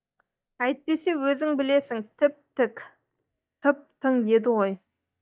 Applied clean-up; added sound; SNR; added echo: neural mask model DeepFilterNet 3.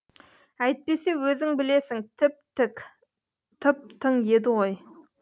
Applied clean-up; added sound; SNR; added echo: none; none; none; none.